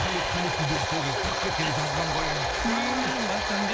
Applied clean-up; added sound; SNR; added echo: none; Domestic sounds, home sounds; -2 dB; none.